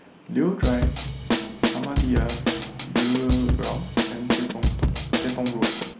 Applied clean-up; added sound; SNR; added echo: none; Drum kit; -3 dB; none.